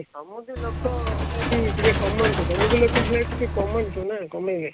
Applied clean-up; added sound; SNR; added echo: none; Engine / Mechanisms; 0 dB; none.